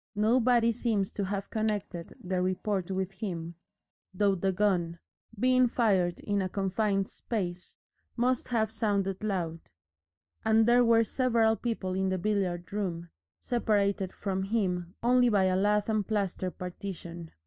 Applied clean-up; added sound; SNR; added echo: neural mask model DeepFilterNet 3.